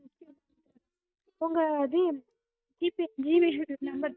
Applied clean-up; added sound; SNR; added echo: neural mask model DeepFilterNet 3.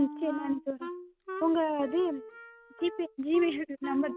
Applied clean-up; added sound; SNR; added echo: none; Wind instrument, woodwind instrument; 11 dB; none.